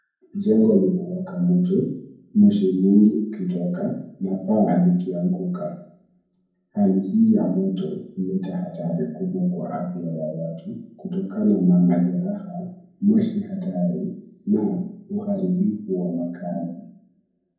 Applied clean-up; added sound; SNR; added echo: none; none; none; reverberation time 0.9 s.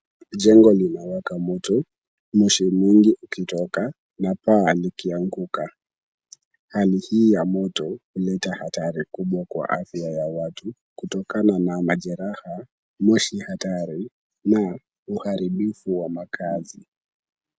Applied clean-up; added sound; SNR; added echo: none; none; none; none.